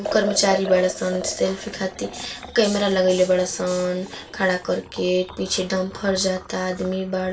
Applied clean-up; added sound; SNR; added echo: none; Liquid; 13 dB; reverberation time 0.2 s.